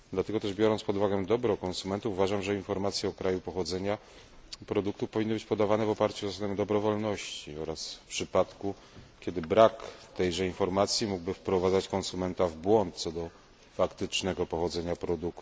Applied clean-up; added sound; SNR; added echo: none; none; none; none.